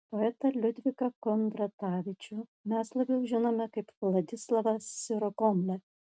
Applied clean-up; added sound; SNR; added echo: none; none; none; none.